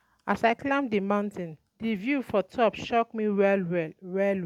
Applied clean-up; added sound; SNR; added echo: none; none; none; none.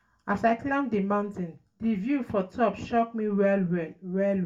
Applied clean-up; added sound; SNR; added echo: none; none; none; reverberation time 0.2 s.